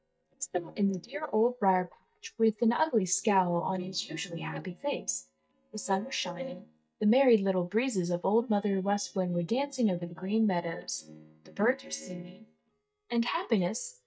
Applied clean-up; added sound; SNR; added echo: neural mask model DeepFilterNet 3.